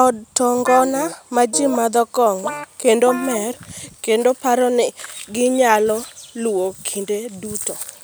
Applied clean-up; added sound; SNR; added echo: none; Guitar; 13 dB; none.